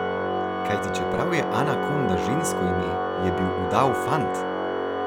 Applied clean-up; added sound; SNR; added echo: none; Organ; -3 dB; none.